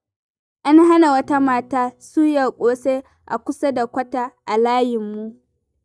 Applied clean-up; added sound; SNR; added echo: neural mask model DeepFilterNet 3.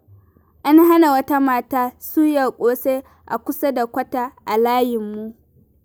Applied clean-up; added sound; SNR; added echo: none; none; none; none.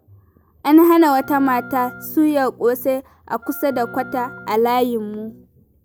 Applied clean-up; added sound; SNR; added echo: none; Wind instrument, woodwind instrument + Electric guitar / Strum; 19 dB; none.